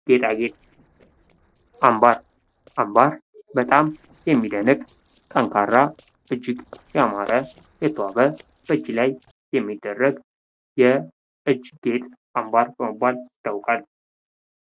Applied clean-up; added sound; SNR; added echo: neural separator model SepFormer DNS4.